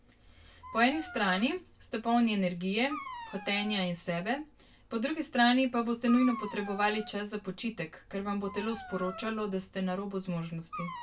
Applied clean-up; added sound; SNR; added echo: none; Dog; 15 dB; reverberation time 0.2 s.